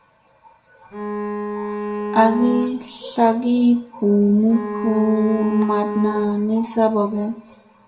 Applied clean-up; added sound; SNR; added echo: none; Bowed string instrument; 7 dB; reverberation time 0.5 s.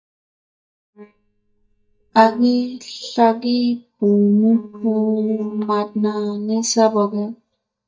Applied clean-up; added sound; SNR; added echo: neural mask model DeepFilterNet 3.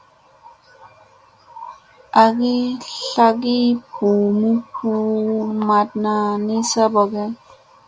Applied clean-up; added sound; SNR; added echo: none; none; none; none.